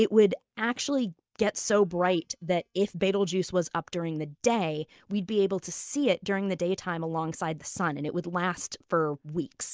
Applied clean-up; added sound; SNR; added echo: neural mask model DeepFilterNet 3.